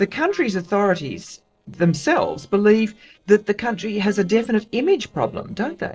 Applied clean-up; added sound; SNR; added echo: neural separator model SepFormer DNS4.